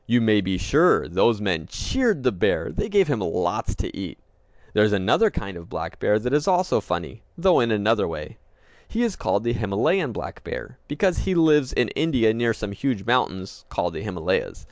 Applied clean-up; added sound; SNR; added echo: none; none; none; none.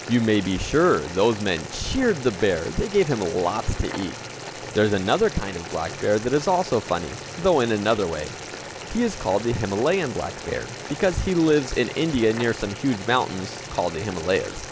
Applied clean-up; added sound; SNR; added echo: none; Boiling; 12 dB; none.